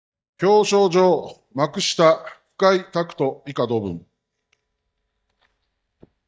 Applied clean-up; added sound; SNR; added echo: neural mask model DeepFilterNet 3.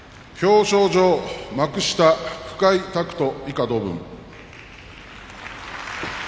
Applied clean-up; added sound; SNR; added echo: none; none; none; none.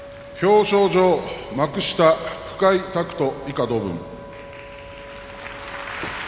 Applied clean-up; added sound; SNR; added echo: none; Wind instrument, woodwind instrument; 19 dB; none.